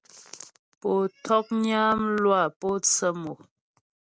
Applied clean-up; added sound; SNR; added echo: none; none; none; none.